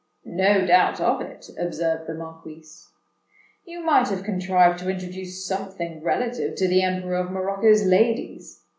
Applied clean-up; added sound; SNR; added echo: none; none; none; none.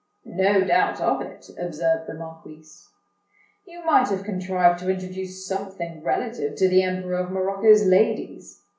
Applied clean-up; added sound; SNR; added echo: none; none; none; reverberation time 0.2 s.